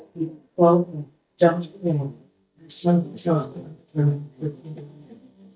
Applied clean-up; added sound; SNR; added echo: neural mask model DeepFilterNet 3.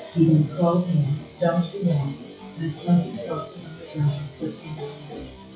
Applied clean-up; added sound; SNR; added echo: classical method WPE with log-MMSE.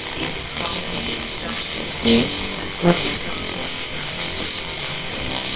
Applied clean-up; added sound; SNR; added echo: neural separator model SepFormer WHAMR!.